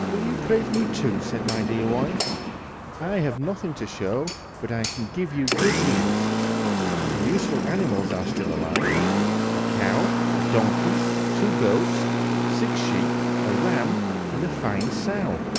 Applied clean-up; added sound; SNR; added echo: none; Engine; -3 dB; none.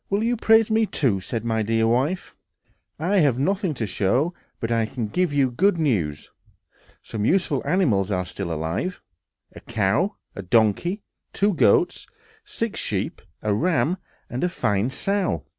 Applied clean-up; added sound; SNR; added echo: none; none; none; none.